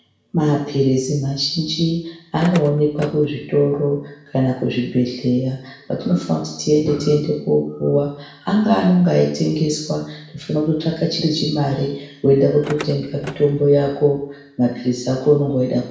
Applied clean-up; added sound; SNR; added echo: none; Car; 14 dB; reverberation time 0.6 s.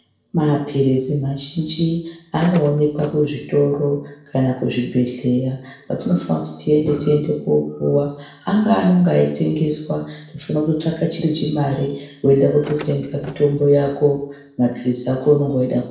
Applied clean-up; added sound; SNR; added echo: neural separator model SepFormer DNS4.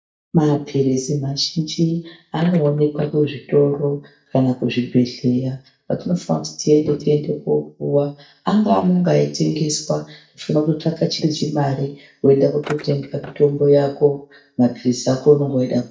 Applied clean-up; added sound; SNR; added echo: neural mask model DeepFilterNet 3.